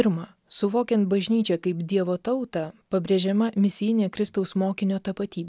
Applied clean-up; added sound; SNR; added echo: none; none; none; none.